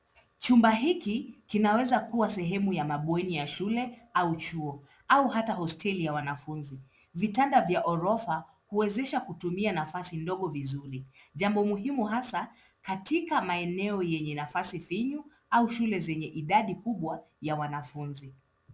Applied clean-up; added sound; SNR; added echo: none; none; none; none.